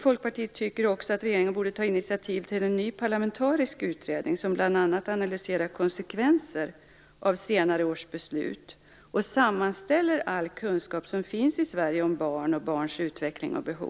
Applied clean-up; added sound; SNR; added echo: none; none; none; none.